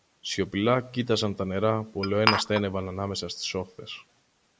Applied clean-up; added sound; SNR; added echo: none; Glass; 2 dB; none.